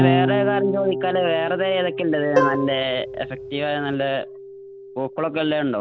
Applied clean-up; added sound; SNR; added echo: none; Plucked string instrument + Electric guitar / Bass guitar; 2 dB; none.